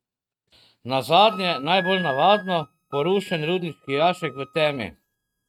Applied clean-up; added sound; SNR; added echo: neural mask model RNNoise.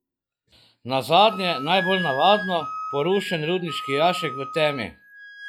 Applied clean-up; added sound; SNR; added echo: classical method log-MMSE.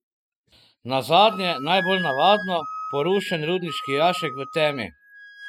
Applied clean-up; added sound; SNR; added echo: classical method spectral subtraction.